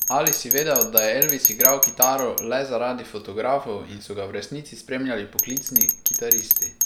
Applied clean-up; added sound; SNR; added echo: none; Bell; -2 dB; none.